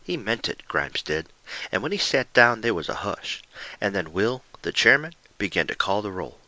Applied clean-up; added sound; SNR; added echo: none; none; none; none.